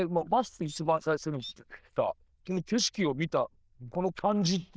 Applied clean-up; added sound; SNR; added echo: neural diffusion model UNIVERSE++.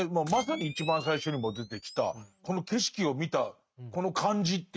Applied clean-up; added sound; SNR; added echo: neural mask model RNNoise.